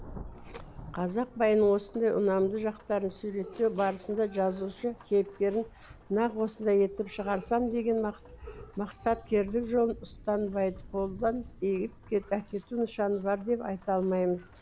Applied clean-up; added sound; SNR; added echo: none; Rain / Thunderstorm; 19 dB; none.